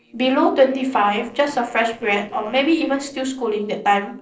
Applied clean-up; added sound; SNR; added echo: neural separator model SepFormer DNS4.